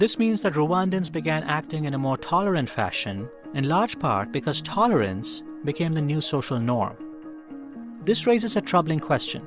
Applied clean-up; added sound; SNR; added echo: none; none; none; none.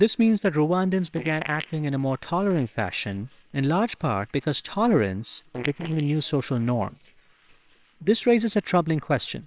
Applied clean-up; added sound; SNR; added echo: neural separator model SepFormer WHAMR!.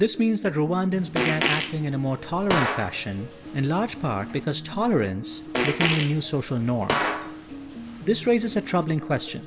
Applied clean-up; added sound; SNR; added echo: none; Fart; 5 dB; reverberation time 1.3 s.